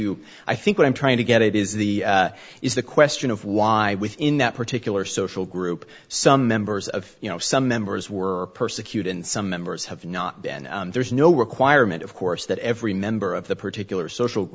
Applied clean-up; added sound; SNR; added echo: none; none; none; none.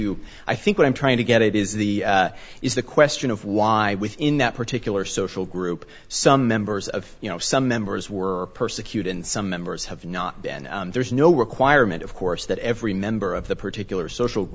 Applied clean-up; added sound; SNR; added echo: none; Ocean; 18 dB; none.